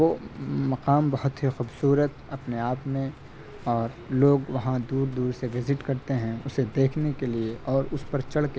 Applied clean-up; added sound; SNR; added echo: none; Livestock, farm animals, working animals; 19 dB; none.